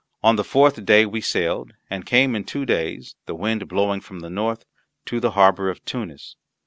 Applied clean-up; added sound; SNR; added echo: none; none; none; none.